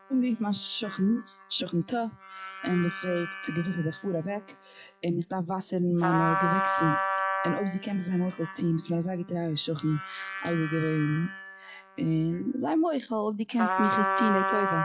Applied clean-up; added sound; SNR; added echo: classical method log-MMSE.